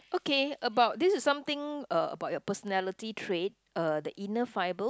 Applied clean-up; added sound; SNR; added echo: none; none; none; none.